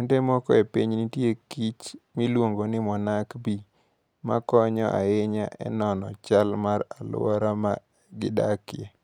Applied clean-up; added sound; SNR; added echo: none; none; none; none.